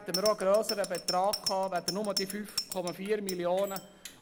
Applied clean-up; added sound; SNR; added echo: none; Bicycle bell; 7 dB; none.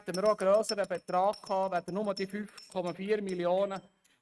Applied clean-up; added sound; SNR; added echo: neural mask model RNNoise.